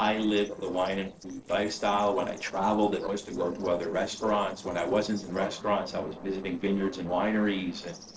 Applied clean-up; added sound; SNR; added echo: neural separator model SepFormer DNS4.